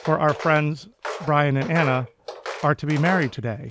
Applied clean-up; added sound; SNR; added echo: none; Walk, footsteps; 12 dB; none.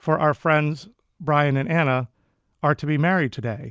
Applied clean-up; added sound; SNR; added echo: none; none; none; none.